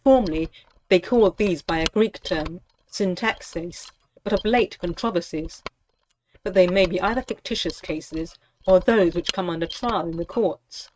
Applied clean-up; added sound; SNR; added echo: neural mask model RNNoise.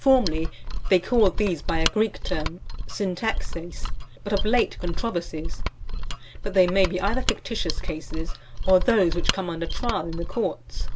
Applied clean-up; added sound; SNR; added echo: none; Mechanisms; 1 dB; none.